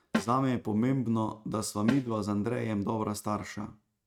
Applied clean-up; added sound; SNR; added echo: neural mask model RNNoise.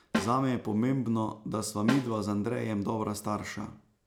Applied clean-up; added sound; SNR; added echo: none; Snare drum; 7 dB; none.